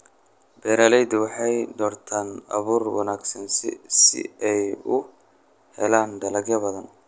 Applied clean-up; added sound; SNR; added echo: none; none; none; none.